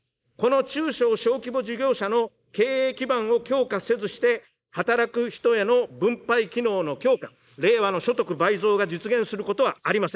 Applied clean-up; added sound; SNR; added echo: neural mask model Resemble Enhance denoiser.